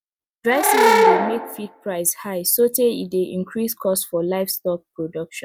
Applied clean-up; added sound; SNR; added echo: none; Animal / Brass instrument; -3 dB; none.